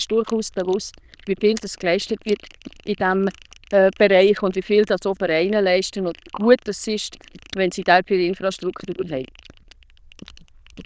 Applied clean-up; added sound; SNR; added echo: neural diffusion model UNIVERSE++.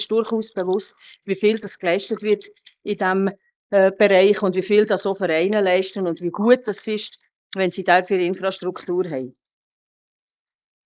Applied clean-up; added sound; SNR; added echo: neural mask model Resemble Enhance denoiser.